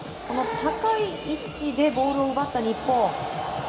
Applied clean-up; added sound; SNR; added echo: none; Animal / Brass instrument; 12 dB; reverberation time 1.9 s.